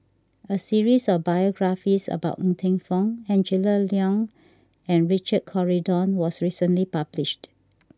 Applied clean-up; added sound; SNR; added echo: none; none; none; none.